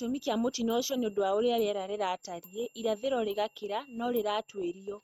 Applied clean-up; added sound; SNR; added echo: neural mask model RNNoise.